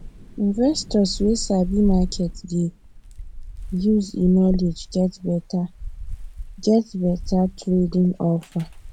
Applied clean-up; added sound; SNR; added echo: none; Thunder / Rain; 11 dB; none.